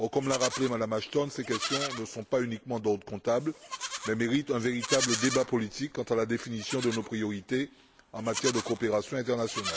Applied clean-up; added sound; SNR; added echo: none; Livestock, farm animals, working animals; 8 dB; none.